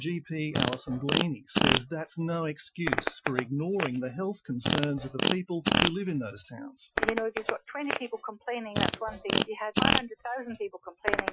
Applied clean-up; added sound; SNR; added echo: classical method Wiener filter.